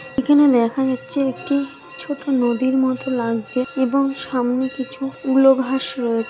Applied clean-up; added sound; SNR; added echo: none; none; none; none.